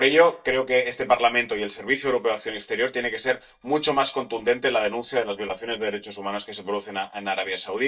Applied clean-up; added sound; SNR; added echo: neural mask model DeepFilterNet 3.